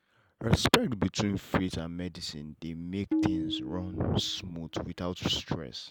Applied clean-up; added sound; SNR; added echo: none; Tabla; 3 dB; none.